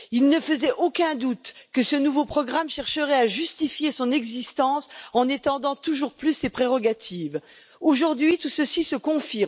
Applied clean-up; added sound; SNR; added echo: none; none; none; none.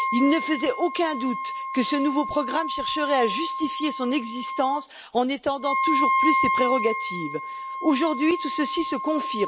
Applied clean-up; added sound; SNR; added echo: none; Wind instrument, woodwind instrument; 2 dB; none.